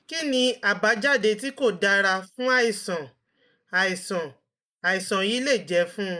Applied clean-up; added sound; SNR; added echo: neural mask model Resemble Enhance denoiser.